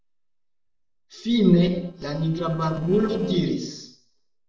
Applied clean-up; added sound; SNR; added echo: neural separator model SepFormer DNS4.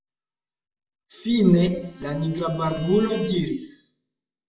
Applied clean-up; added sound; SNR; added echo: classical method WPE with log-MMSE.